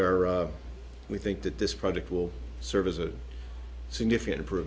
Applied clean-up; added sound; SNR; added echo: none; none; none; none.